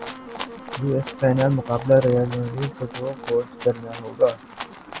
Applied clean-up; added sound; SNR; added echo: none; Wind instrument, woodwind instrument + Rattle (instrument); 13 dB; none.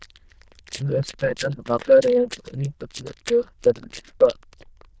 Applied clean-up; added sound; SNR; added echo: neural diffusion model UNIVERSE++.